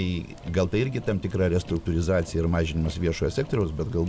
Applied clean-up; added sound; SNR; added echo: none; Motor vehicle (road); 18 dB; none.